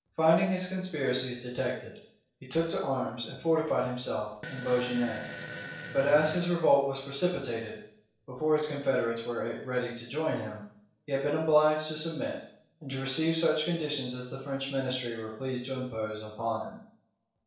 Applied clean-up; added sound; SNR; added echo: neural separator model SepFormer DNS4.